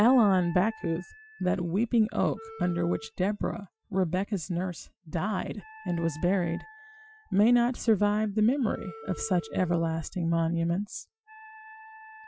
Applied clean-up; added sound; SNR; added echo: classical method Wiener filter.